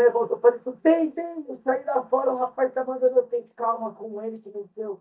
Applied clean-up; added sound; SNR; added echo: neural mask model DeepFilterNet 3.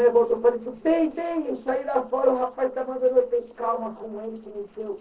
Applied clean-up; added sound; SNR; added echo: neural separator model SepFormer DNS4.